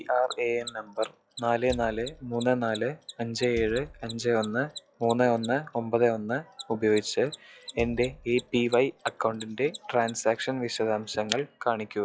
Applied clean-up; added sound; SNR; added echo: classical method log-MMSE.